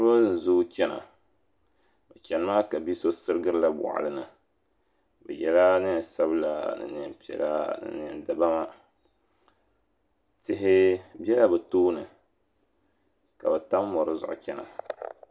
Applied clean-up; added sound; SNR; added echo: none; none; none; none.